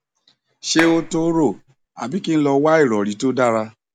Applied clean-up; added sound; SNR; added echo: none; Clapping; 11 dB; none.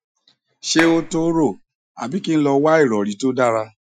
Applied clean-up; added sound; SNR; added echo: classical method Wiener filter.